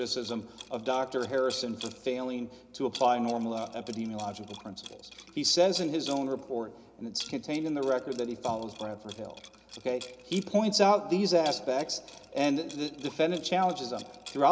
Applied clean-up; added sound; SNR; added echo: none; Liquid; 19 dB; reverberation time 0.3 s.